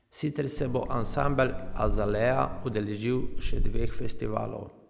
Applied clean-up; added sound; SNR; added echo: none; Boat, Water vehicle; -1 dB; none.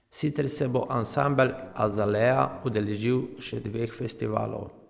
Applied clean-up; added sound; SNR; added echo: neural separator model SepFormer DNS4.